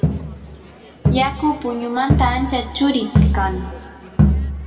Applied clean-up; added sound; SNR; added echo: none; Crowd; -3 dB; reverberation time 2.1 s.